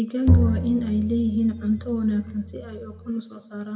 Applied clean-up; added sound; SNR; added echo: none; Bowed string instrument; 0 dB; reverberation time 1.2 s.